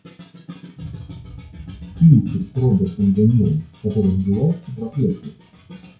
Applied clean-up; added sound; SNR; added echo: classical method WPE with log-MMSE.